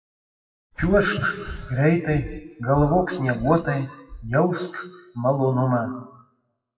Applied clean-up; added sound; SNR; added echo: classical method WPE with log-MMSE.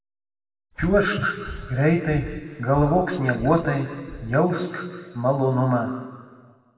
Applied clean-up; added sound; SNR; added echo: none; Breathing; 14 dB; reverberation time 1.7 s.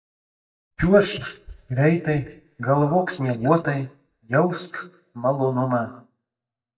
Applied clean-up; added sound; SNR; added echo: neural mask model DeepFilterNet 3.